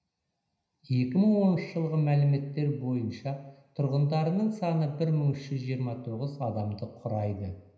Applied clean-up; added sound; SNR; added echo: none; none; none; reverberation time 0.9 s.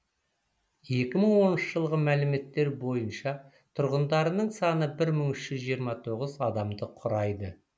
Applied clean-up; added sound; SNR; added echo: none; none; none; none.